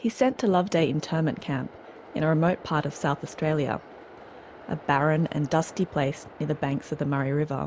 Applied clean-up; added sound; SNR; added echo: none; Train; 20 dB; none.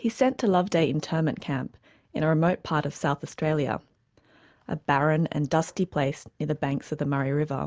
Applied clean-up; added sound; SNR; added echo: none; none; none; none.